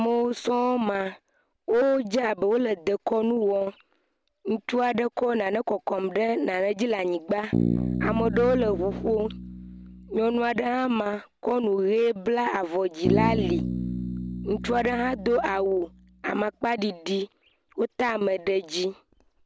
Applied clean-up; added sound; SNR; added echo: none; Bass guitar; 4 dB; none.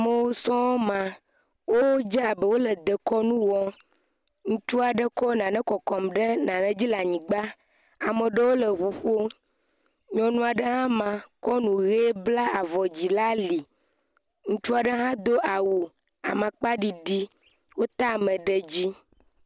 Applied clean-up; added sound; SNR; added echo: none; none; none; none.